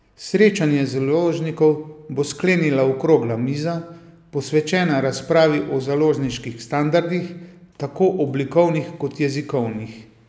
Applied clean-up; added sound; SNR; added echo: none; none; none; none.